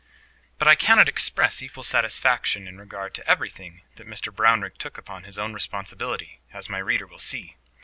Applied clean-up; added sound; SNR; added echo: none; none; none; none.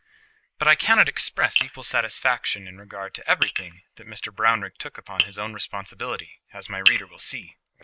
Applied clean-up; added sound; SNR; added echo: neural mask model Resemble Enhance denoiser.